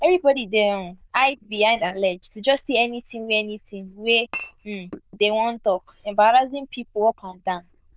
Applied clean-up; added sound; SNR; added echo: neural diffusion model UNIVERSE++.